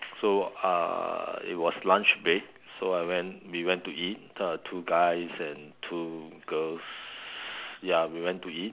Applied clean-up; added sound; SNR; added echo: none; none; none; none.